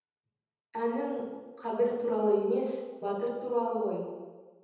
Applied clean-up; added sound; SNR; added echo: none; none; none; reverberation time 1.1 s.